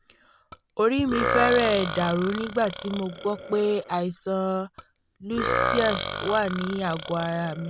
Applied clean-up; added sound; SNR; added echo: none; Burping, eructation; 5 dB; none.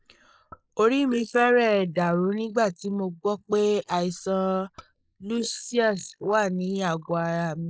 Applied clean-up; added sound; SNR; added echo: neural mask model Resemble Enhance denoiser.